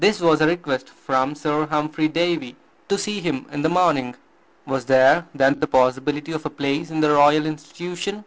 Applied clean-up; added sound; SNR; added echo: none; none; none; none.